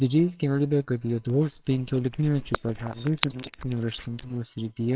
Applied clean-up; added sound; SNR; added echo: neural separator model SepFormer WHAMR!.